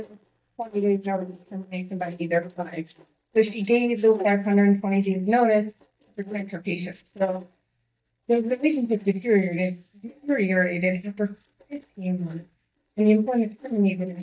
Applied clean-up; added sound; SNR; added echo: neural mask model DeepFilterNet 3.